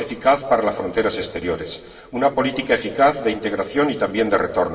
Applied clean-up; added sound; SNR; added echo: none; none; none; reverberation time 1.7 s.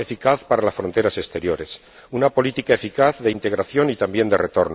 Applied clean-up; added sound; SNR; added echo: none; none; none; none.